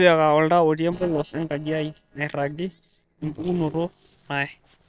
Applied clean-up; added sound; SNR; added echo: neural separator model SepFormer DNS4.